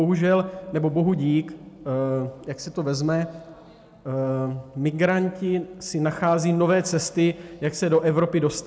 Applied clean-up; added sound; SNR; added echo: none; none; none; none.